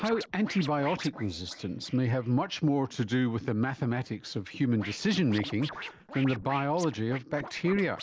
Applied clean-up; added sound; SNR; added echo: neural mask model Resemble Enhance denoiser.